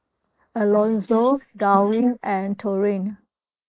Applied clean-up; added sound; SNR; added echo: neural mask model Resemble Enhance denoiser.